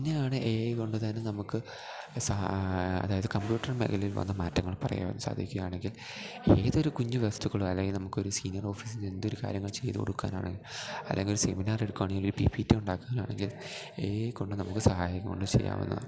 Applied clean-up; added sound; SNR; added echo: none; none; none; none.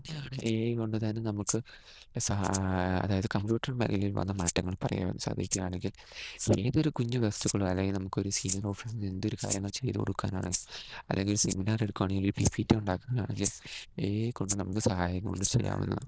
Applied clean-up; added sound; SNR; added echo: neural diffusion model UNIVERSE++.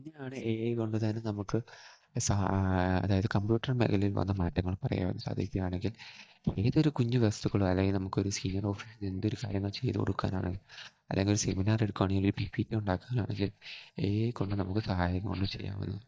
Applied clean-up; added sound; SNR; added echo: neural mask model DeepFilterNet 3.